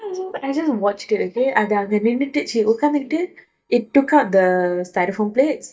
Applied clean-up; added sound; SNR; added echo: neural mask model DeepFilterNet 3.